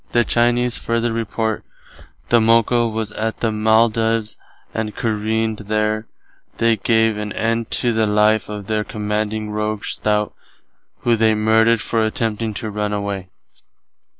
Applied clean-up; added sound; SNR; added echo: none; none; none; none.